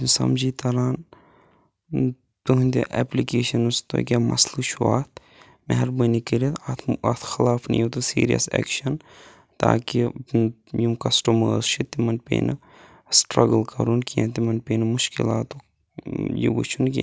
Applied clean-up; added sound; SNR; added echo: none; none; none; none.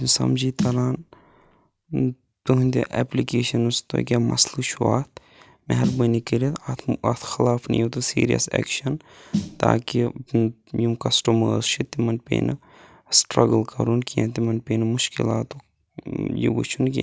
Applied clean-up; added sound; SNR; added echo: none; Snare drum; 11 dB; none.